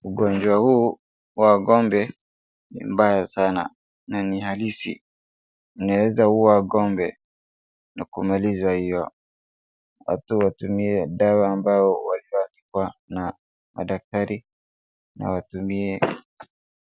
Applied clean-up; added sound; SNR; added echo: none; none; none; none.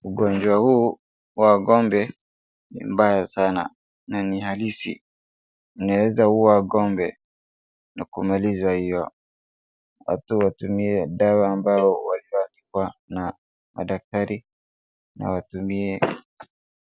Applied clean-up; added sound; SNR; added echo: none; Cowbell; 8 dB; none.